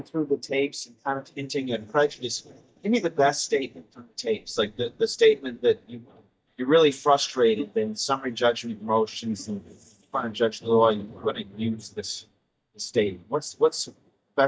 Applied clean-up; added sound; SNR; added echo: neural mask model DeepFilterNet 3.